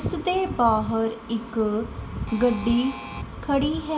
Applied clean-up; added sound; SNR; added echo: none; Alarm; 15 dB; reverberation time 1.3 s.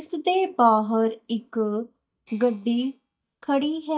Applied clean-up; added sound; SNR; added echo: neural mask model DeepFilterNet 3.